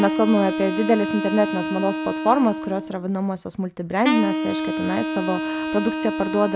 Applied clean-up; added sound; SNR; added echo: none; Wind instrument, woodwind instrument; 4 dB; none.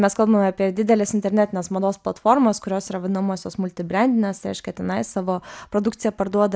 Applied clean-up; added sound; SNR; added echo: none; none; none; none.